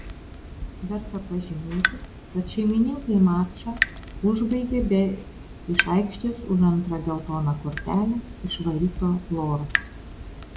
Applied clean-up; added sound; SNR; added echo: none; Drip / Water tap, faucet; 8 dB; none.